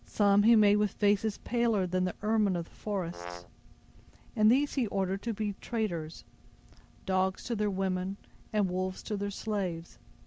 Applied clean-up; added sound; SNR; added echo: none; Brass instrument; 13 dB; none.